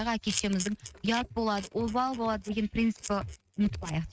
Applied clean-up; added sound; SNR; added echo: neural mask model RNNoise.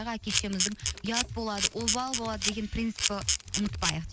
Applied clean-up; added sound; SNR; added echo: none; Camera; -1 dB; none.